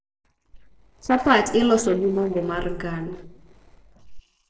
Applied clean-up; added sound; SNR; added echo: neural separator model SepFormer DNS4.